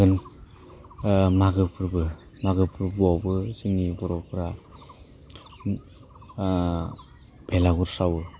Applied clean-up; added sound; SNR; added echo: none; none; none; none.